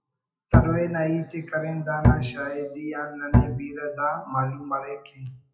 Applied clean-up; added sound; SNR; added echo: classical method WPE with log-MMSE.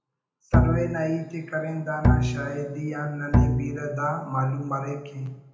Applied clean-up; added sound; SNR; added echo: none; Bowed string instrument; -4 dB; reverberation time 0.7 s.